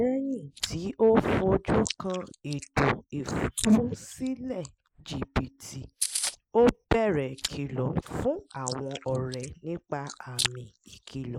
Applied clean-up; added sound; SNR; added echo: neural mask model Resemble Enhance denoiser.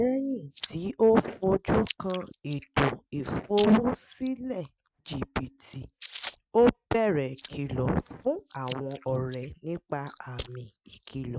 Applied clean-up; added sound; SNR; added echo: neural mask model RNNoise.